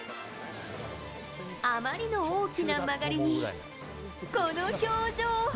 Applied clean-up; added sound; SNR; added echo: none; none; none; none.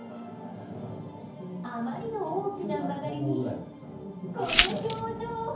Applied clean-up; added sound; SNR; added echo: none; Glass; -4 dB; reverberation time 0.9 s.